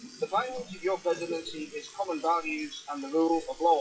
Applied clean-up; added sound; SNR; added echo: classical method WPE with log-MMSE.